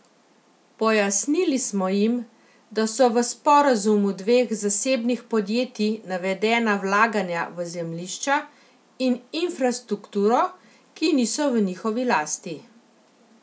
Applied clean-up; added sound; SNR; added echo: none; none; none; none.